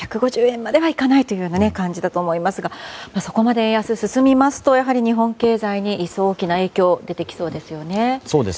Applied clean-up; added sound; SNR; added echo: none; none; none; none.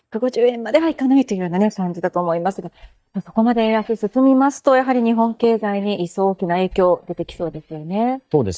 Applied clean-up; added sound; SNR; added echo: neural mask model DeepFilterNet 3.